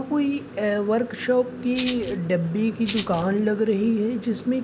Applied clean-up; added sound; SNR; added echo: none; Rattle (instrument); 6 dB; none.